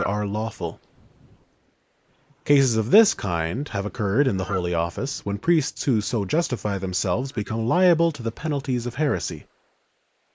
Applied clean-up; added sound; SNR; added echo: neural mask model Resemble Enhance denoiser.